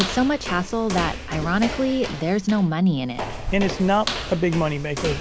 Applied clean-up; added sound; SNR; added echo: none; Walk, footsteps; 8 dB; none.